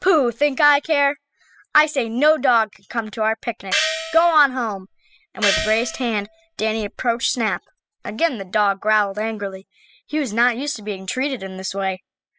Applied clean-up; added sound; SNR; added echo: classical method spectral subtraction.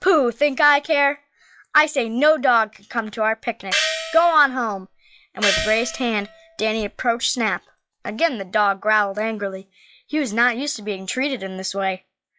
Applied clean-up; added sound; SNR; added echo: classical method log-MMSE.